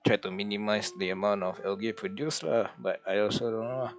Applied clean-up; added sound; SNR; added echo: classical method log-MMSE.